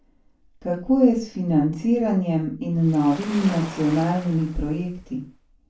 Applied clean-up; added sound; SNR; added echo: none; Waves, surf; 17 dB; reverberation time 0.3 s.